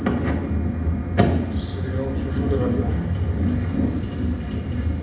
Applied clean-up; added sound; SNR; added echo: none; Motorcycle; 8 dB; reverberation time 0.8 s.